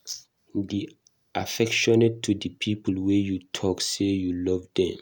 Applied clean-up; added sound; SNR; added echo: none; none; none; none.